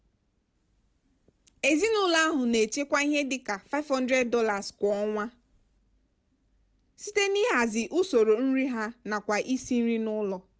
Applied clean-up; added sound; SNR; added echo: none; none; none; none.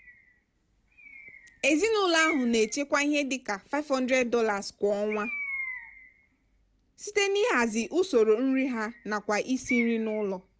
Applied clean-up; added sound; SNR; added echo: none; Bird; 14 dB; none.